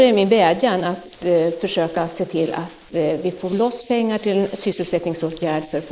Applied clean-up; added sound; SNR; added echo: neural mask model Resemble Enhance denoiser.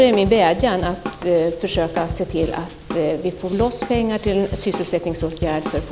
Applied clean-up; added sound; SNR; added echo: none; Drum kit; 11 dB; none.